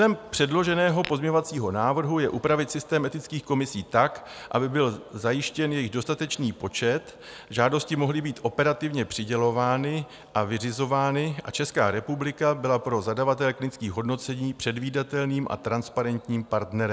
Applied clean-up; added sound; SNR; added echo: none; Tap / Glass; 15 dB; none.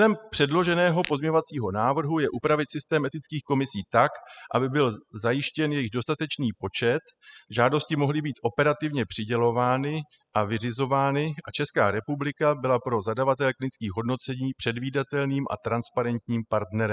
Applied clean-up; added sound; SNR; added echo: classical method spectral subtraction.